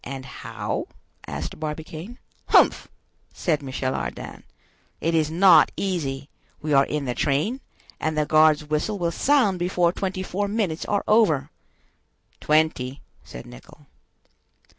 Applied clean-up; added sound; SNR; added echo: none; none; none; none.